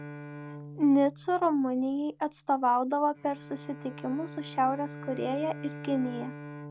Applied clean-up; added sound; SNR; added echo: none; Bowed string instrument; 14 dB; none.